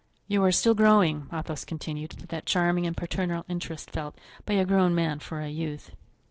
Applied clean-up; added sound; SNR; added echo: neural separator model SepFormer DNS4.